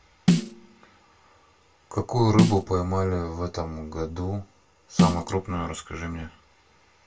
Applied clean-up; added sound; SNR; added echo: none; Snare drum; -2 dB; reverberation time 0.1 s.